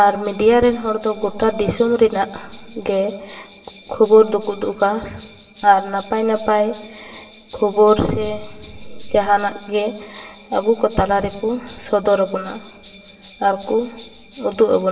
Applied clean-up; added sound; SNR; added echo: none; Bell; 15 dB; reverberation time 1.6 s.